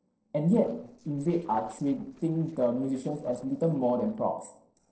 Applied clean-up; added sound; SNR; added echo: neural separator model SepFormer DNS4.